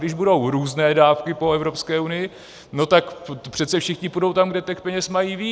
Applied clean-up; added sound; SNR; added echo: none; none; none; none.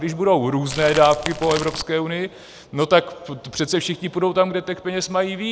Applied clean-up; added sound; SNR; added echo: none; Crumpling, crinkling / Crackle; 9 dB; none.